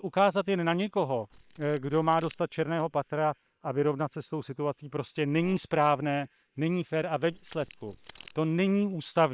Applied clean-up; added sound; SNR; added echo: neural separator model SepFormer WHAM!.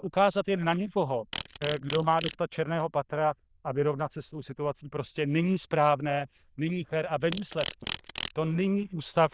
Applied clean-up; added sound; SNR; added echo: neural diffusion model UNIVERSE++.